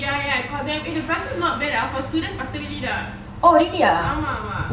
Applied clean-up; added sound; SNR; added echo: none; Tambourine; 6 dB; reverberation time 0.8 s.